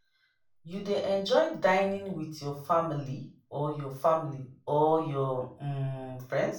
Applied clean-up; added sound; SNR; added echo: none; none; none; reverberation time 0.3 s.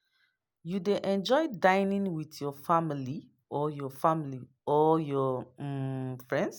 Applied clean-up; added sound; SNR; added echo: none; none; none; none.